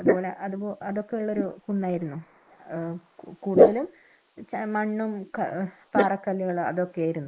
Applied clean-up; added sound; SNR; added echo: neural mask model Resemble Enhance denoiser.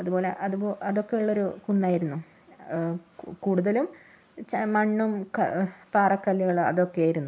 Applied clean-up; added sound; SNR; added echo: none; none; none; none.